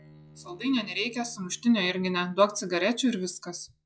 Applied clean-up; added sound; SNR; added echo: classical method log-MMSE.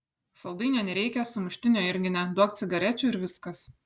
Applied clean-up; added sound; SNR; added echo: none; none; none; none.